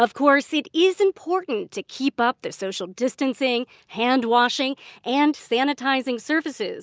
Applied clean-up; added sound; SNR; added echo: none; none; none; none.